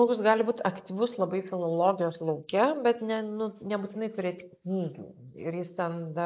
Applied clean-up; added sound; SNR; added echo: neural mask model Resemble Enhance denoiser.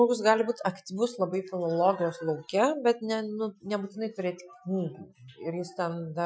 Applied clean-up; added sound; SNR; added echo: classical method Wiener filter.